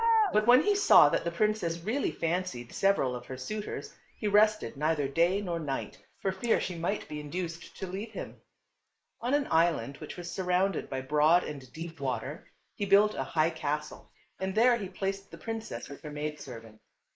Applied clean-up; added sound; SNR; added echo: neural mask model Resemble Enhance denoiser.